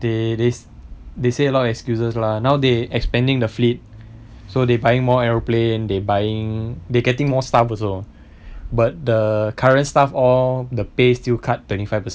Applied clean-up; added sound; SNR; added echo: none; none; none; none.